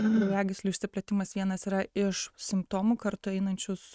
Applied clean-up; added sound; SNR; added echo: neural mask model RNNoise.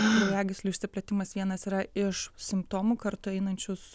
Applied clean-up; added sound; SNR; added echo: none; Gasp; 3 dB; none.